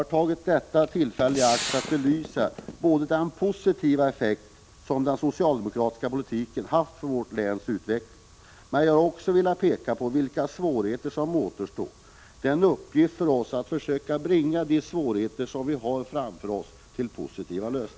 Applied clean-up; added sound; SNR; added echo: none; Gunshot, gunfire; 8 dB; none.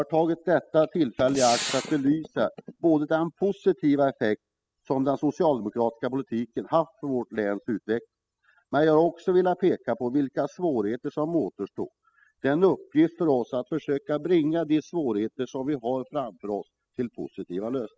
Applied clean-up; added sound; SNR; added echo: classical method spectral subtraction.